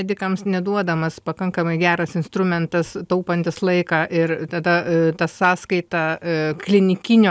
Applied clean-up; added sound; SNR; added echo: none; none; none; none.